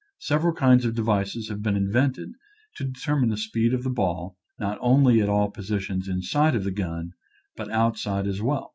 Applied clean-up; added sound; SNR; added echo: none; none; none; none.